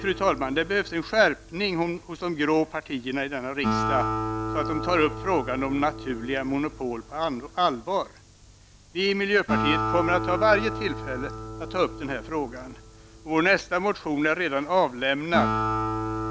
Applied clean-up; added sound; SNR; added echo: none; Acoustic guitar; 6 dB; none.